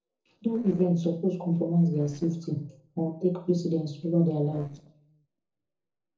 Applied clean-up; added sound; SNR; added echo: neural separator model SepFormer DNS4.